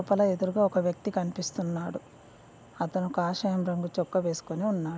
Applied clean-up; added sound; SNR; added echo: none; none; none; none.